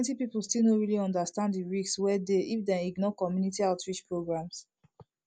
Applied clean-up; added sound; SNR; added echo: none; none; none; none.